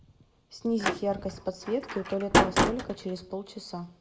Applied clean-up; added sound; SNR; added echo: none; Slam; -4 dB; reverberation time 0.5 s.